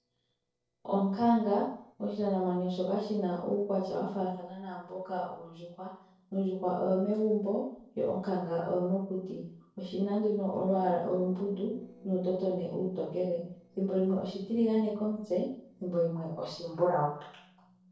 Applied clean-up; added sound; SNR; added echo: neural separator model SepFormer DNS4.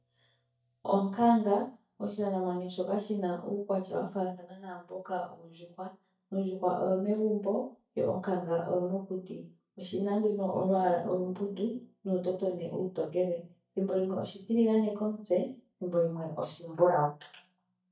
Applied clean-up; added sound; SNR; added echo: neural mask model DeepFilterNet 3.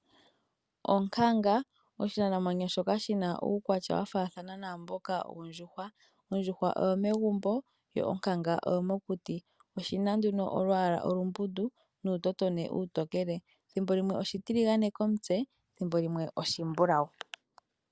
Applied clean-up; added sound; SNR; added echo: none; none; none; none.